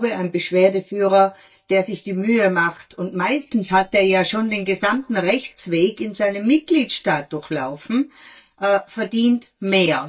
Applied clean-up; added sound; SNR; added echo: neural mask model DeepFilterNet 3.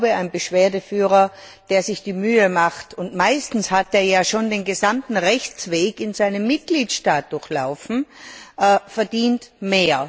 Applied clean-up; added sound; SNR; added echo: none; none; none; none.